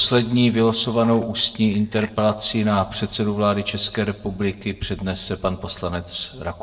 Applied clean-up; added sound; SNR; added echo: neural separator model SepFormer DNS4.